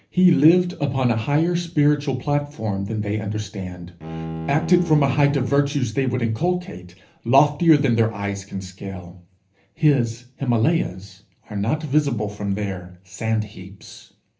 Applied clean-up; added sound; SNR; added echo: none; Bowed string instrument; 11 dB; reverberation time 0.3 s.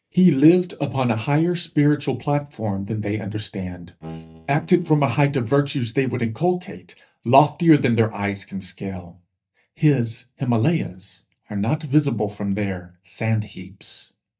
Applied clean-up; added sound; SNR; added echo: neural mask model DeepFilterNet 3.